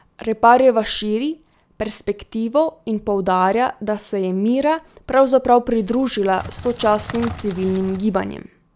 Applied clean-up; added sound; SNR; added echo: none; Crackle; 15 dB; none.